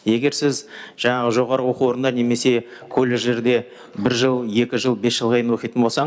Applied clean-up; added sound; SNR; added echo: none; none; none; none.